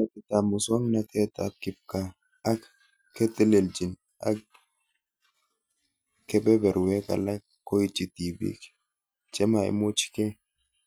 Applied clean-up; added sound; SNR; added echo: none; none; none; none.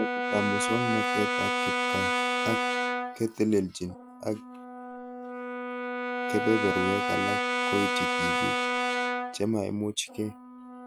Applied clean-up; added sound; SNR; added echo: none; Brass instrument; -2 dB; none.